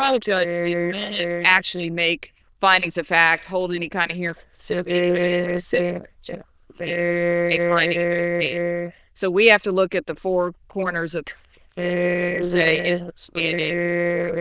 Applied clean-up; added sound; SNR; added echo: neural diffusion model UNIVERSE++.